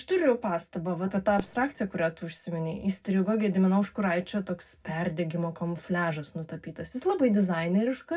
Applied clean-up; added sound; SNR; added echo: none; Fireworks; 19 dB; reverberation time 0.4 s.